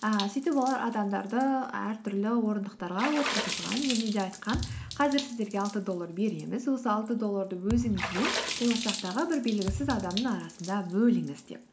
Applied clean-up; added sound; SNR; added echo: none; Thump, thud + Water / Splash, splatter; 8 dB; none.